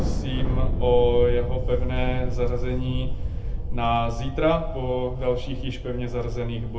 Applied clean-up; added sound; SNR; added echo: none; Thunder; -1 dB; reverberation time 0.3 s.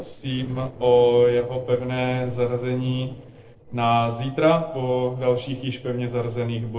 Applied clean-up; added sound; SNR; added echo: neural separator model SepFormer DNS4.